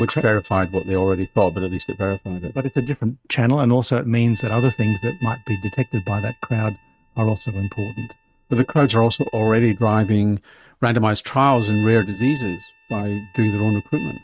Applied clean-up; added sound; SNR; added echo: neural mask model RNNoise.